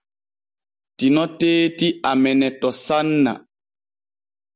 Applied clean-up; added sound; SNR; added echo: none; none; none; none.